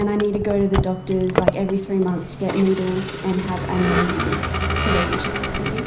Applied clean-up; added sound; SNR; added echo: none; Vehicle; 2 dB; reverberation time 0.5 s.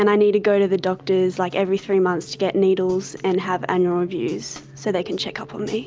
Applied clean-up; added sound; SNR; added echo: none; none; none; none.